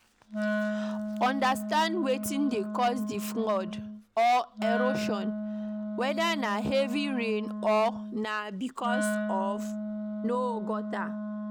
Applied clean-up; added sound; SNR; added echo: none; Wind instrument, woodwind instrument; 3 dB; none.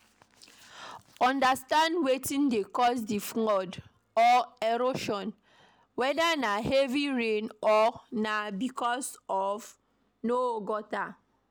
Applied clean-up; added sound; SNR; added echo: none; none; none; none.